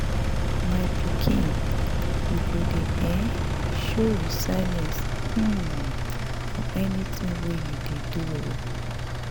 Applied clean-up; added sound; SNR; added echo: none; Engine; -5 dB; none.